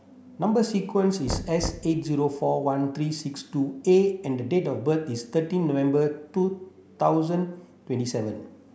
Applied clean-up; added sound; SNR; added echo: none; Knock; 13 dB; none.